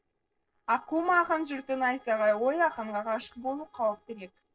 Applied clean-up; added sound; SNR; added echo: neural separator model SepFormer DNS4.